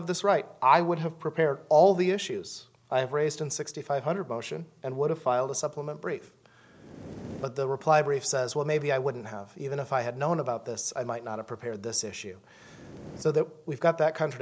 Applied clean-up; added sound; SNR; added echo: none; none; none; none.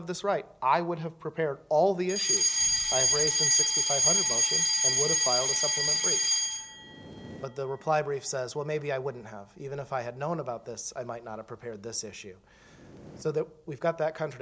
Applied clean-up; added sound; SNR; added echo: none; Alarm; -2 dB; none.